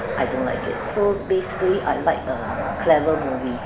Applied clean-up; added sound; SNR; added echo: none; Fixed-wing aircraft, airplane; 6 dB; reverberation time 2.0 s.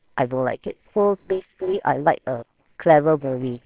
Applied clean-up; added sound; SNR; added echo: neural separator model SepFormer WHAMR!.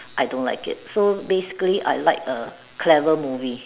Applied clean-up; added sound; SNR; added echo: none; none; none; none.